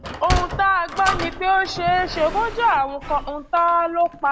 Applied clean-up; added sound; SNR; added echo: none; Sliding door; 8 dB; none.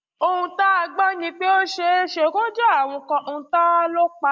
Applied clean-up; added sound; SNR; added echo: none; none; none; none.